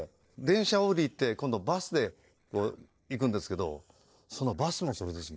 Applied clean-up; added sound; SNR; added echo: neural separator model SepFormer DNS4.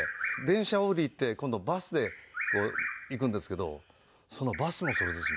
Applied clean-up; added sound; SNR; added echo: none; Bird vocalization, bird call, bird song; 6 dB; none.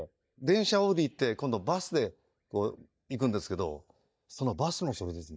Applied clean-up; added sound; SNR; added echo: neural mask model DeepFilterNet 3.